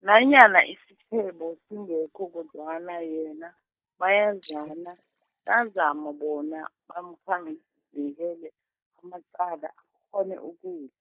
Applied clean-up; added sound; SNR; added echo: neural mask model DeepFilterNet 3.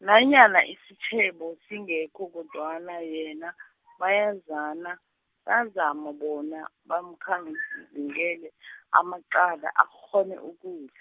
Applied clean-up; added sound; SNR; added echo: none; none; none; none.